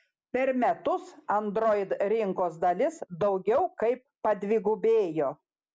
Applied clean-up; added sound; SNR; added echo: none; none; none; none.